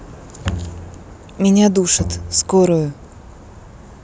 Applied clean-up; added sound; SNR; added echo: none; Bowed string instrument; 11 dB; none.